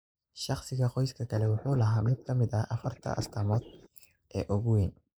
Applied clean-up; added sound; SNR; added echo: neural mask model Resemble Enhance denoiser.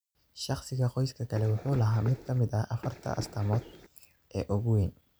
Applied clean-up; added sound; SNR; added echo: none; Run; 14 dB; none.